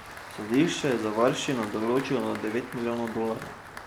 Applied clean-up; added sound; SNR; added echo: none; Applause; 13 dB; none.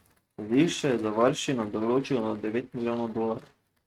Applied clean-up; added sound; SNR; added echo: neural mask model RNNoise.